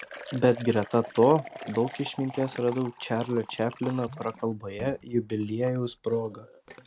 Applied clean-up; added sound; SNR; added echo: none; Liquid; 16 dB; none.